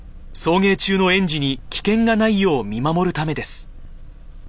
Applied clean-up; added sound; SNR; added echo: none; none; none; none.